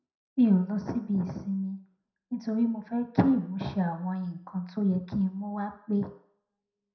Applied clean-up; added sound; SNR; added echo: none; none; none; reverberation time 0.5 s.